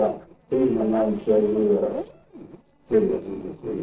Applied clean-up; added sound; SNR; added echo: neural separator model SepFormer DNS4.